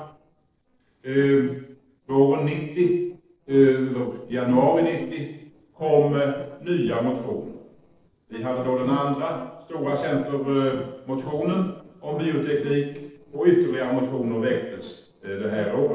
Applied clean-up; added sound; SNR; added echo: neural separator model SepFormer DNS4.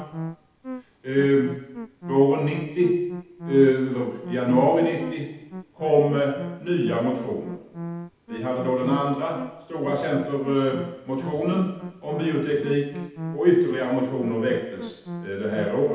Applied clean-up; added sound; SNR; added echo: none; Musical instrument; 12 dB; reverberation time 0.8 s.